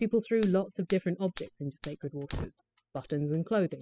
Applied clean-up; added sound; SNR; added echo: classical method spectral subtraction.